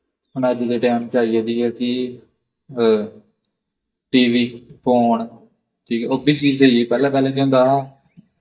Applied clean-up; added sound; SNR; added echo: neural mask model DeepFilterNet 3.